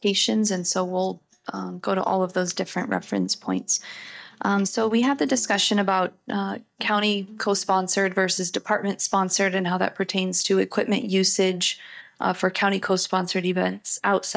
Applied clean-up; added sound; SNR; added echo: neural mask model DeepFilterNet 3.